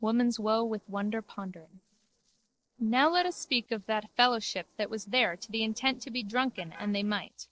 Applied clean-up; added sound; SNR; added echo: neural separator model SepFormer DNS4.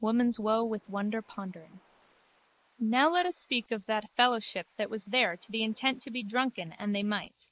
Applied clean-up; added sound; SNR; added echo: neural mask model Resemble Enhance denoiser.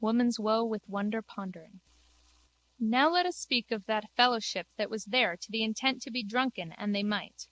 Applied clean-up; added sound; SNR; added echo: none; none; none; none.